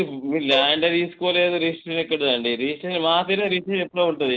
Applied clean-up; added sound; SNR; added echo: neural separator model SepFormer DNS4.